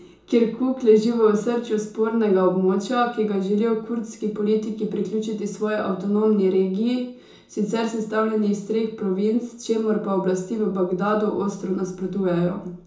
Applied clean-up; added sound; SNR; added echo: none; none; none; reverberation time 0.5 s.